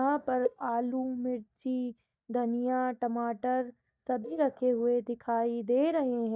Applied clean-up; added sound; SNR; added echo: neural mask model DeepFilterNet 3.